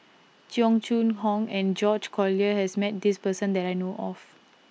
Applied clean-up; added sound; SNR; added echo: none; none; none; none.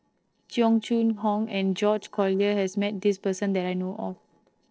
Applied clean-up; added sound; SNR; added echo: neural separator model SepFormer DNS4.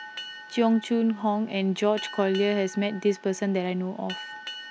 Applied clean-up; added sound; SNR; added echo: none; Boat, Water vehicle; 15 dB; none.